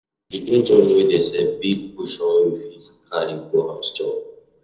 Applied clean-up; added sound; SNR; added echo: neural separator model SepFormer DNS4.